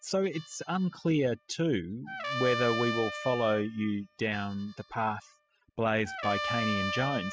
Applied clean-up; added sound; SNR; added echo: classical method spectral subtraction.